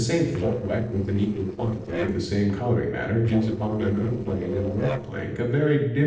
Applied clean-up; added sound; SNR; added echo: neural separator model SepFormer DNS4.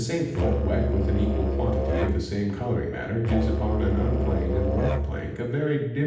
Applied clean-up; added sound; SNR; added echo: none; Musical instrument; 0 dB; reverberation time 0.8 s.